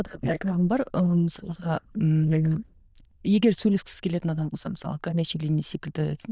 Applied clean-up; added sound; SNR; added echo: neural diffusion model UNIVERSE++.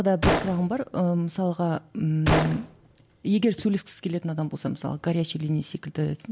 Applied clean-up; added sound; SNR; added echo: none; Gunshot, gunfire; 4 dB; none.